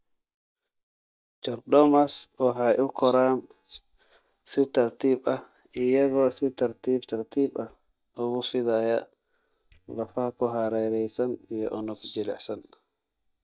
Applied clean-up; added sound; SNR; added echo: neural mask model DeepFilterNet 3.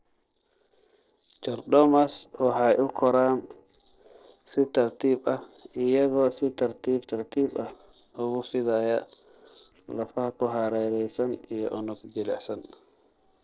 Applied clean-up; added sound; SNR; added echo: neural separator model SepFormer DNS4.